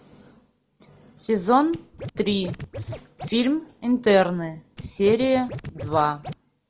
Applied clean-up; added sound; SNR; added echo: none; Scratching (performance technique); 12 dB; none.